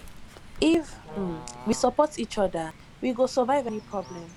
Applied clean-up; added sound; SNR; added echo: none; Bird / Fowl + Brass instrument; 16 dB; none.